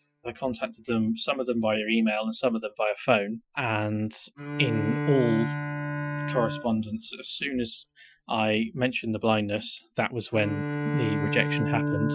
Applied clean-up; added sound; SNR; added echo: classical method Wiener filter.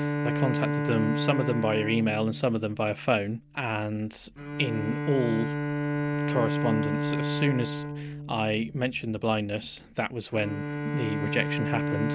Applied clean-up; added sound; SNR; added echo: none; Bowed string instrument; 2 dB; none.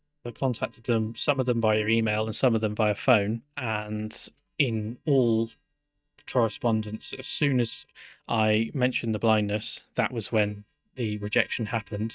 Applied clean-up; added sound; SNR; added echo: neural mask model DeepFilterNet 3.